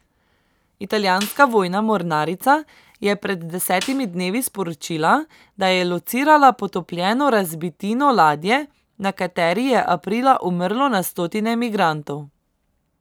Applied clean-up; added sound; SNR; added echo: none; Snare drum; 18 dB; none.